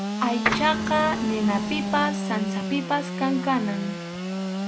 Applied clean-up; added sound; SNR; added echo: none; Sawing / Engine + Printer; 2 dB; none.